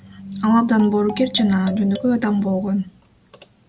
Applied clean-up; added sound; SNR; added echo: none; Marimba, xylophone; 17 dB; none.